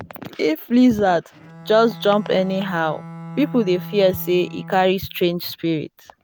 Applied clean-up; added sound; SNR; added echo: none; Bowed string instrument; 17 dB; none.